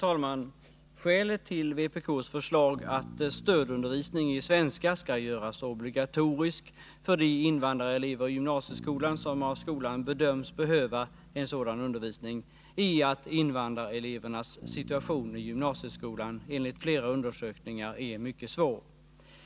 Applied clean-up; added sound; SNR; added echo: none; Bass guitar; 20 dB; none.